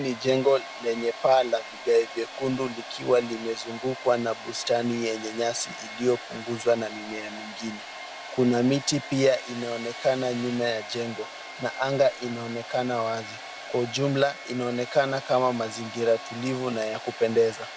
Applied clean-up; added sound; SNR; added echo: none; Domestic sounds, home sounds; 13 dB; none.